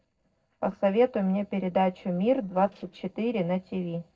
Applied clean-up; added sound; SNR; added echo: neural separator model SepFormer DNS4.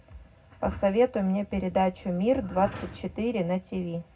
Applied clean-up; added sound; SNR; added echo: none; Sliding door; 20 dB; reverberation time 0.3 s.